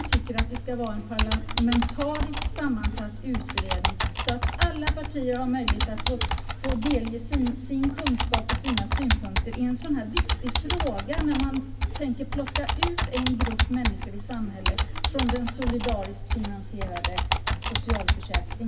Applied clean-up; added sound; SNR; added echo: none; Computer keyboard; -3 dB; reverberation time 0.2 s.